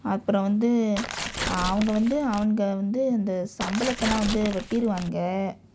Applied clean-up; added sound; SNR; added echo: none; Tearing; 7 dB; none.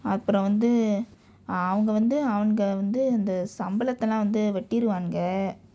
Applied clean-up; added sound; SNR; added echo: none; none; none; none.